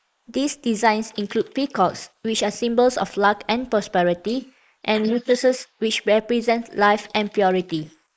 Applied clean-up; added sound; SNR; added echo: neural mask model Resemble Enhance denoiser.